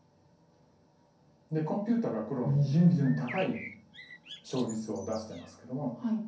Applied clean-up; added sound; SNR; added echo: none; Bird; 16 dB; reverberation time 0.6 s.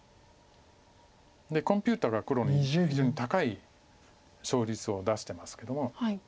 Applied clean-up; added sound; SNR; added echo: none; none; none; none.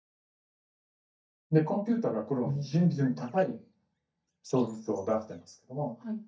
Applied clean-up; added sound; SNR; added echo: neural mask model DeepFilterNet 3.